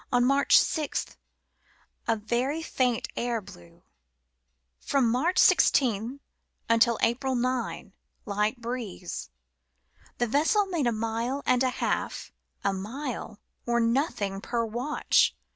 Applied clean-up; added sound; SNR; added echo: none; none; none; none.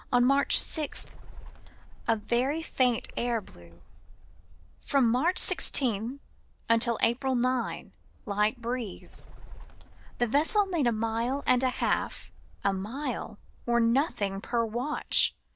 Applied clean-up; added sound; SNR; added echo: none; Bird; 17 dB; none.